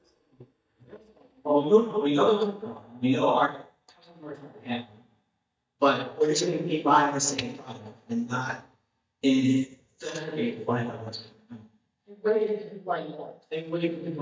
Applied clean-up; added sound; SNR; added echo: neural mask model DeepFilterNet 3.